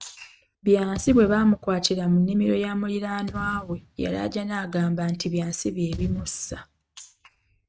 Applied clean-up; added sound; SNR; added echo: neural mask model RNNoise.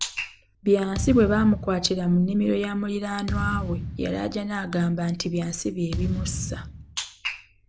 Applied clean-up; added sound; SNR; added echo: none; Thump, thud; 6 dB; none.